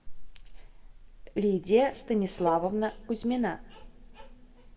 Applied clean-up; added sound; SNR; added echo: none; Cowbell; 11 dB; reverberation time 1.8 s.